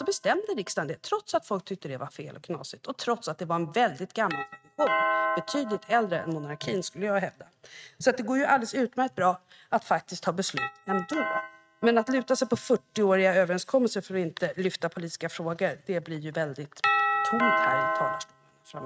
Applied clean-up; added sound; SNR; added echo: neural mask model RNNoise.